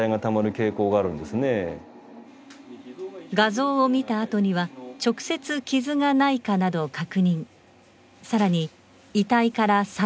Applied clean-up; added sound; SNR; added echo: none; none; none; none.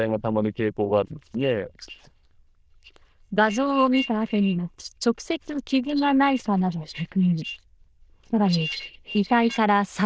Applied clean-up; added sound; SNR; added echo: neural diffusion model UNIVERSE++.